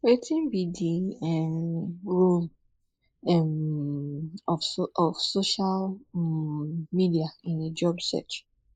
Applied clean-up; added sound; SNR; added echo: neural mask model Resemble Enhance denoiser.